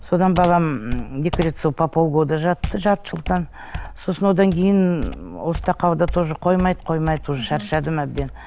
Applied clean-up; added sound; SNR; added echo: none; Computer keyboard; 11 dB; none.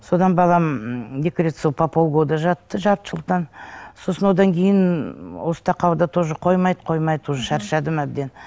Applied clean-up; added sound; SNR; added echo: none; none; none; none.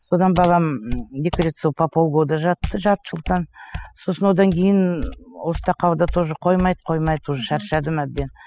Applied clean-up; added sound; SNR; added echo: classical method spectral subtraction.